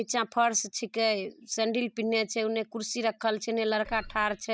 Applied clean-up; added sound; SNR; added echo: neural mask model DeepFilterNet 3.